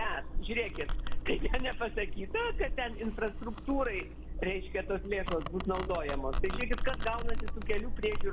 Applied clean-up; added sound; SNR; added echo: none; Domestic sounds, home sounds; -2 dB; none.